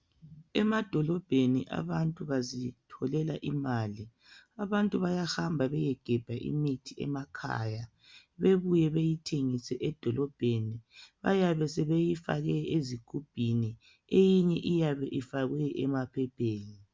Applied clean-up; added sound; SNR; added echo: none; none; none; none.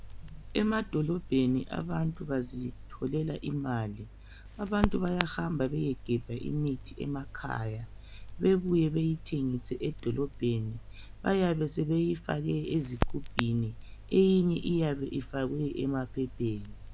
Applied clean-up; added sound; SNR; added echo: none; Crackle; 10 dB; none.